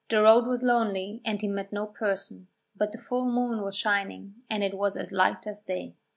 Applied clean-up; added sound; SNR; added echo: none; none; none; none.